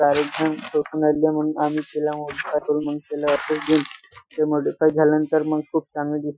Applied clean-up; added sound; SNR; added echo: classical method Wiener filter.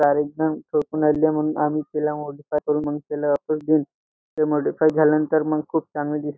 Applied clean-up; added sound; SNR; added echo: none; none; none; none.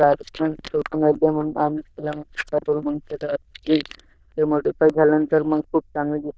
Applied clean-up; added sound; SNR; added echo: neural diffusion model UNIVERSE++.